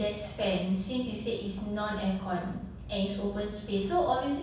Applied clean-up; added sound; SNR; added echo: none; none; none; reverberation time 0.7 s.